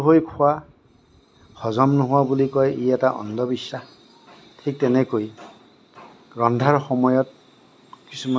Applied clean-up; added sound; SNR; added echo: none; none; none; none.